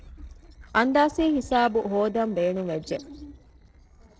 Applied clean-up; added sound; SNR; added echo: neural separator model SepFormer DNS4.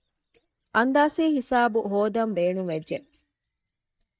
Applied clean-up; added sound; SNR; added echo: neural mask model DeepFilterNet 3.